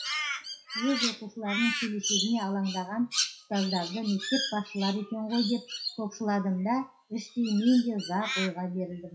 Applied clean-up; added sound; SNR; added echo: classical method WPE with log-MMSE.